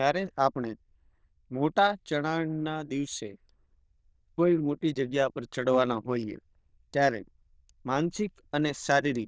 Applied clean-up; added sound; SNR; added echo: neural diffusion model UNIVERSE++.